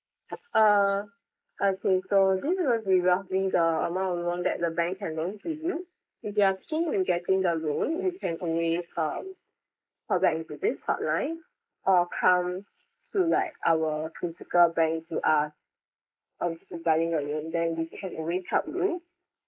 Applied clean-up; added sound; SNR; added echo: neural mask model Resemble Enhance denoiser.